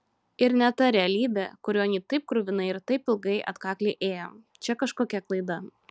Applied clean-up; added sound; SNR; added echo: none; none; none; none.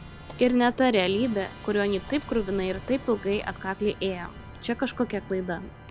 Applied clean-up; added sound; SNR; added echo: none; Musical instrument + Squeak; 15 dB; none.